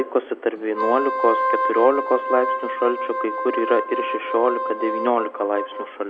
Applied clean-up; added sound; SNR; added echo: none; Wind instrument, woodwind instrument; 3 dB; none.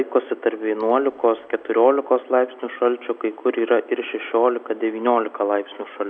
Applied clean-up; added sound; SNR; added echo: none; none; none; none.